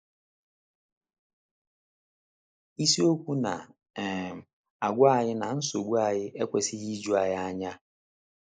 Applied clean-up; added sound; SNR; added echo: neural mask model Resemble Enhance denoiser.